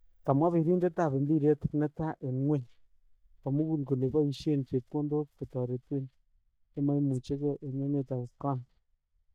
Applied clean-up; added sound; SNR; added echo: neural mask model DeepFilterNet 3.